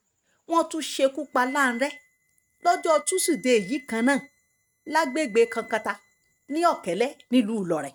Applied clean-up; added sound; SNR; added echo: neural mask model RNNoise.